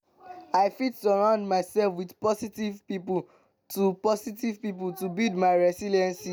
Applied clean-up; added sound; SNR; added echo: none; none; none; none.